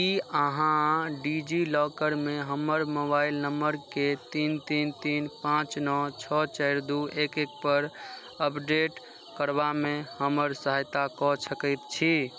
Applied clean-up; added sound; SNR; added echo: none; none; none; none.